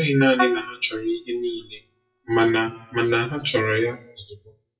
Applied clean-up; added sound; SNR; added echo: classical method WPE with log-MMSE.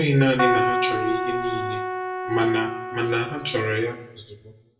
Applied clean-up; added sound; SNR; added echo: none; Keyboard (musical); 1 dB; reverberation time 0.7 s.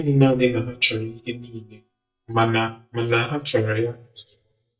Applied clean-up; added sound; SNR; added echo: neural mask model DeepFilterNet 3.